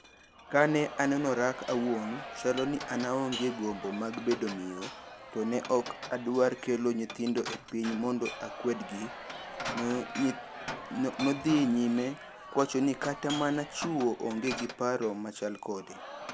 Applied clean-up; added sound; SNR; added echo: none; Glass + Crowd; 11 dB; none.